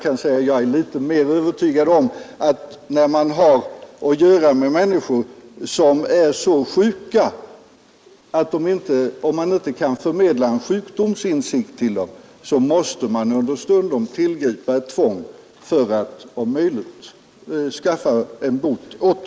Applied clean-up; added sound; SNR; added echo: neural mask model Resemble Enhance denoiser.